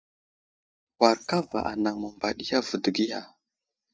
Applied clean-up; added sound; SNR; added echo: neural mask model DeepFilterNet 3.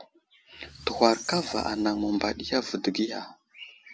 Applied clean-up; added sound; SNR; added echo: none; Squeak; 17 dB; none.